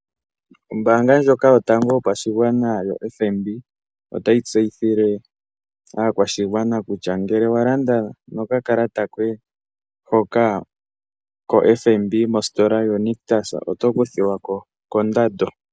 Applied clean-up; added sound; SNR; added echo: none; none; none; none.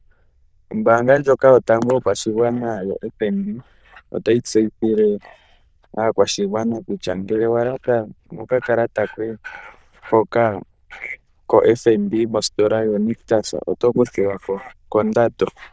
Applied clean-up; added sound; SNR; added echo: neural diffusion model UNIVERSE++.